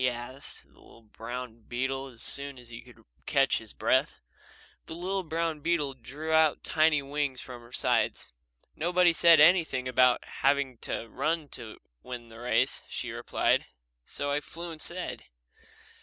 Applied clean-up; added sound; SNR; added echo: none; none; none; none.